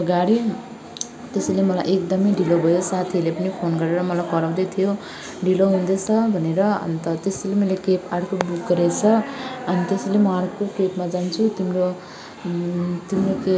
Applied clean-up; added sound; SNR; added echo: none; none; none; none.